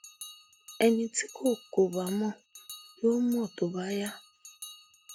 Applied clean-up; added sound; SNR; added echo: none; Bell; 18 dB; none.